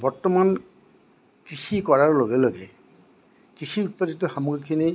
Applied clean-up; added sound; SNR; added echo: none; none; none; none.